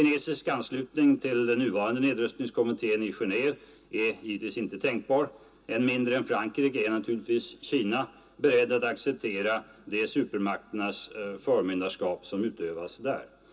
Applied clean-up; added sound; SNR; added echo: none; none; none; reverberation time 0.2 s.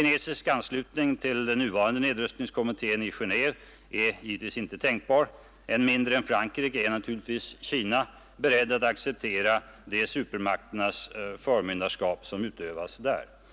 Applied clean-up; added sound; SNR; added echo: none; none; none; none.